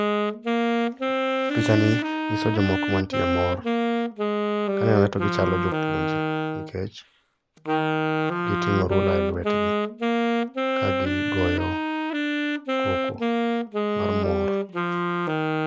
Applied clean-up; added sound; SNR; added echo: none; Wind instrument, woodwind instrument; -4 dB; none.